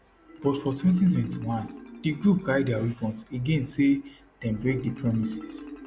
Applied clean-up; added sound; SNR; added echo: none; Marimba, xylophone; 17 dB; none.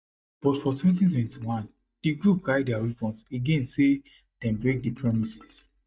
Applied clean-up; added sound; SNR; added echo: neural mask model DeepFilterNet 3.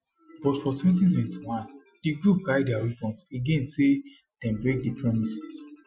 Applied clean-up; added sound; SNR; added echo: classical method Wiener filter.